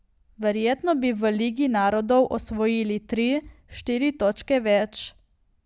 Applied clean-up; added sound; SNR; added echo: none; none; none; none.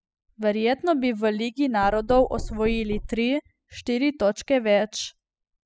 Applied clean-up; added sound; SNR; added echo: classical method spectral subtraction.